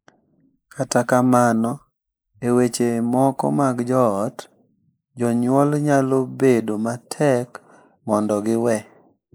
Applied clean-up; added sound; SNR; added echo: neural mask model Resemble Enhance denoiser.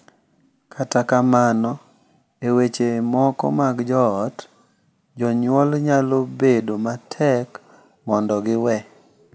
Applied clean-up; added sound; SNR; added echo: none; none; none; none.